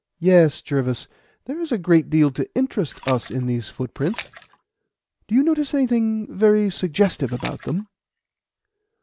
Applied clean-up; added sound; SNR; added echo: none; Splash, splatter; 15 dB; none.